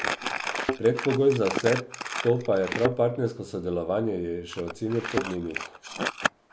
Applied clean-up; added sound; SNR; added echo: none; Thump, thud + Crumpling, crinkling; 6 dB; none.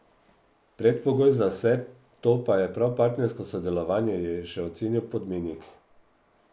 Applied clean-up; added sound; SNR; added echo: none; none; none; none.